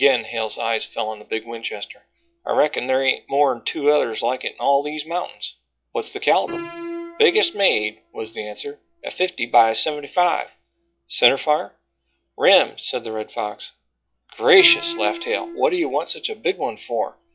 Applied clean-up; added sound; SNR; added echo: classical method log-MMSE.